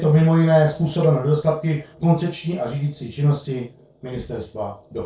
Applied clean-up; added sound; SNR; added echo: neural separator model SepFormer DNS4.